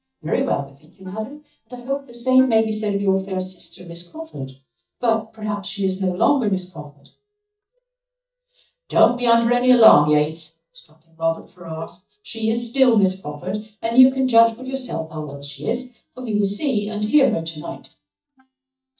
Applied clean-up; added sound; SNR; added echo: neural mask model DeepFilterNet 3.